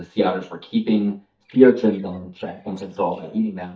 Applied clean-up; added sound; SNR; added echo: neural mask model DeepFilterNet 3.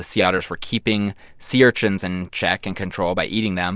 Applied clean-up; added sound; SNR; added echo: none; none; none; none.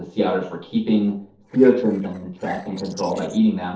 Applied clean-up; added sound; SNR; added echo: neural separator model SepFormer DNS4.